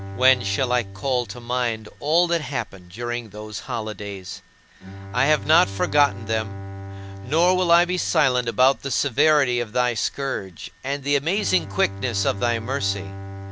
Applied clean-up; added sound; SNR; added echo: none; Bowed string instrument; 12 dB; none.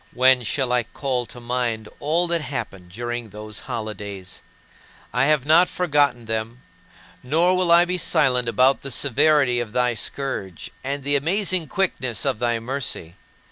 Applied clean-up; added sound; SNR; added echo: none; none; none; none.